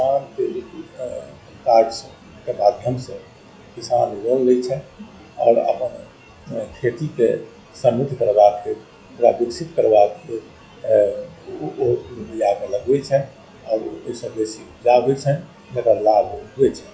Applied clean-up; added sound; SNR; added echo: classical method log-MMSE.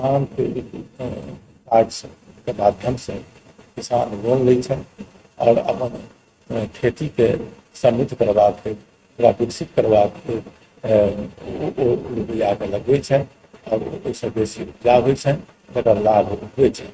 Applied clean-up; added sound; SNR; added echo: neural mask model RNNoise.